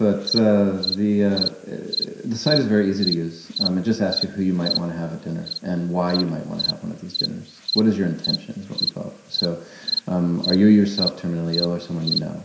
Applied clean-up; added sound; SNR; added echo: none; Cricket; 7 dB; reverberation time 0.7 s.